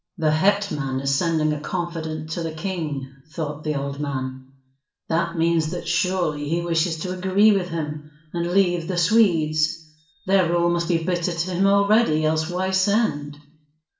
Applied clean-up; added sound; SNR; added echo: none; none; none; reverberation time 0.5 s.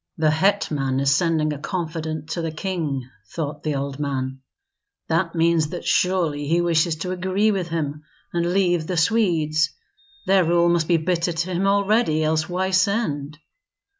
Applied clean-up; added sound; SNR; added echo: none; none; none; none.